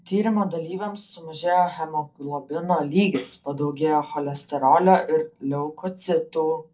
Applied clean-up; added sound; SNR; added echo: neural separator model SepFormer DNS4.